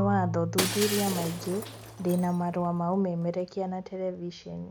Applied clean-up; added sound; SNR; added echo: none; Marimba, xylophone / Wood + Shatter; 7 dB; none.